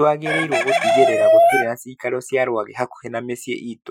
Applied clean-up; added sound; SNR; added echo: classical method Wiener filter.